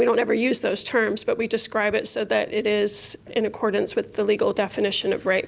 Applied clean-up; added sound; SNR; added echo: none; none; none; none.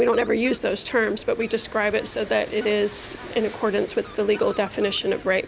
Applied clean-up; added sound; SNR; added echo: none; Fowl + Engine; 18 dB; none.